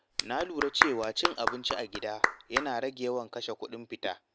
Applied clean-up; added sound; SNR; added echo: none; Clapping; -1 dB; none.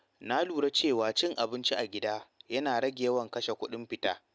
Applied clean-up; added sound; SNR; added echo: none; none; none; none.